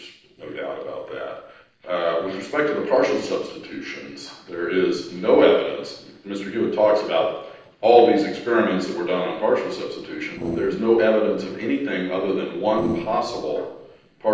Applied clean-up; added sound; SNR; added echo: neural separator model SepFormer DNS4.